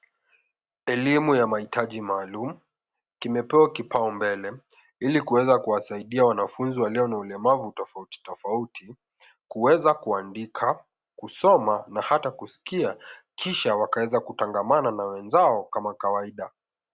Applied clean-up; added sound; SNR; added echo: none; none; none; none.